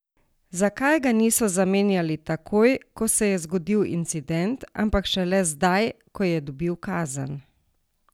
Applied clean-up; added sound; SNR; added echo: none; none; none; none.